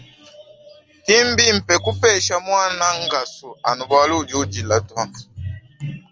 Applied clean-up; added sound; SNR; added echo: none; none; none; none.